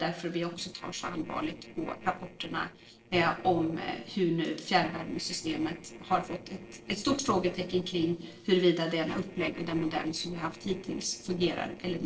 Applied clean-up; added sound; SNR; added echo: neural separator model SepFormer DNS4.